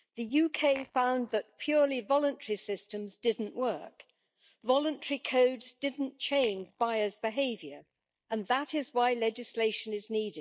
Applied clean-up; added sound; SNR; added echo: neural mask model DeepFilterNet 3.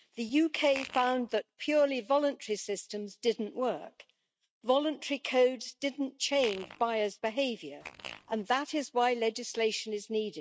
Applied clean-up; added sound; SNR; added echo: neural mask model RNNoise.